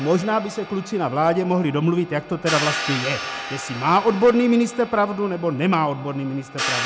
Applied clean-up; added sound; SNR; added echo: none; Hi-hat; 10 dB; none.